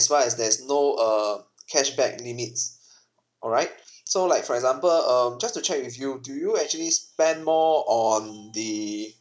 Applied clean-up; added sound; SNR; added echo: none; none; none; none.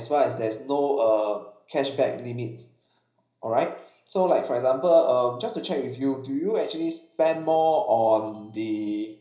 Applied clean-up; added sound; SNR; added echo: none; none; none; reverberation time 0.5 s.